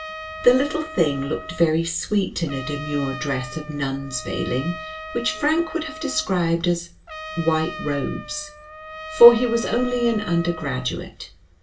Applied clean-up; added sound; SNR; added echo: none; Trumpet; 14 dB; reverberation time 0.2 s.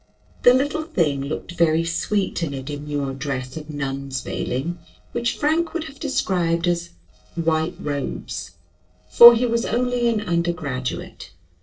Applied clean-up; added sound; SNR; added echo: neural separator model SepFormer DNS4.